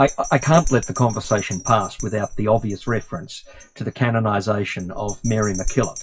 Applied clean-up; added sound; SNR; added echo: classical method WPE with log-MMSE.